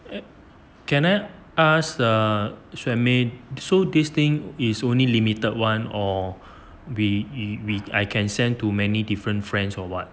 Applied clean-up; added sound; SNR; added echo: none; none; none; none.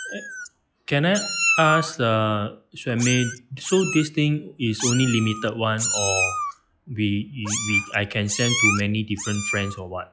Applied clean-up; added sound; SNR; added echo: classical method log-MMSE.